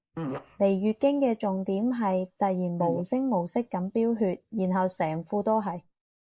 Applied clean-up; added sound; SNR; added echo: neural mask model Resemble Enhance denoiser.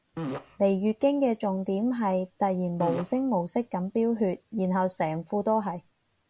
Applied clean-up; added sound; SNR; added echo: none; Fart; 9 dB; none.